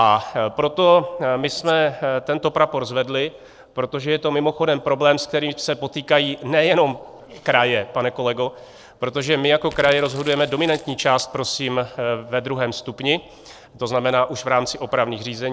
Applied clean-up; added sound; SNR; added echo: neural separator model SepFormer DNS4.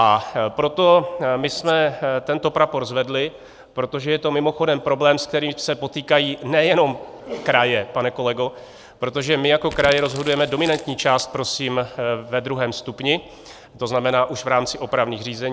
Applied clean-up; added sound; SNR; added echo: none; Crumpling, crinkling; 16 dB; none.